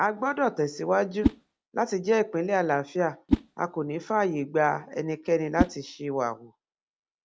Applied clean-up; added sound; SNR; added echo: none; Whoosh, swoosh, swish; 6 dB; none.